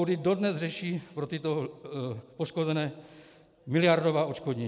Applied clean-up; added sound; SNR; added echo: none; none; none; none.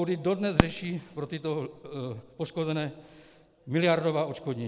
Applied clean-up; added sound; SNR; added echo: none; Fireworks; 6 dB; none.